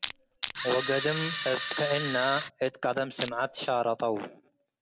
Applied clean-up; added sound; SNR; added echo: none; Camera + Crushing; -2 dB; none.